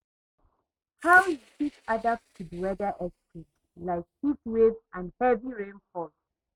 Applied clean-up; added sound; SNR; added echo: neural mask model RNNoise.